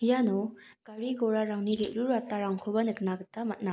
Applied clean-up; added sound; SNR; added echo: neural mask model Resemble Enhance denoiser.